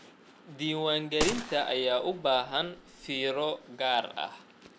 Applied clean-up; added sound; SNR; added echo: none; Gunshot, gunfire; 8 dB; none.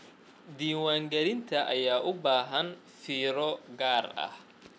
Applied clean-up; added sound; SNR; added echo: none; none; none; none.